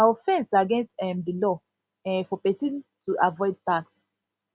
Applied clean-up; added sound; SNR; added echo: none; none; none; none.